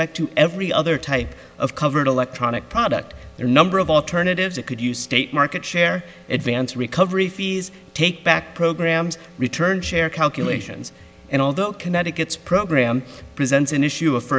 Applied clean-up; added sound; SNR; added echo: none; none; none; none.